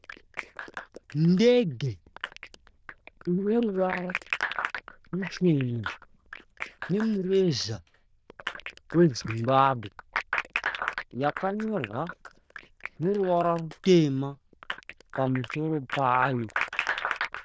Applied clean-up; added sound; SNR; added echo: neural diffusion model UNIVERSE++.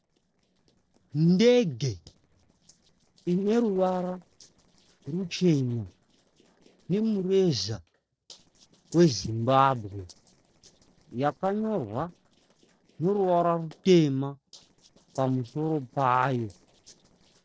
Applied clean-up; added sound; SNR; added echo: neural separator model SepFormer DNS4.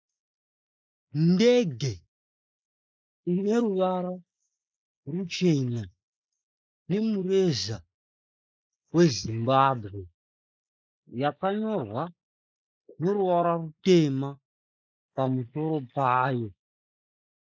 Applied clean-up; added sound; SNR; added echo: neural mask model Resemble Enhance denoiser.